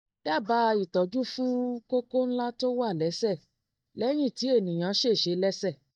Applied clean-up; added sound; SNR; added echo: neural mask model DeepFilterNet 3.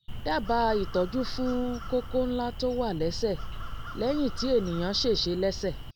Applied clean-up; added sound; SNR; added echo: none; Crow; 7 dB; none.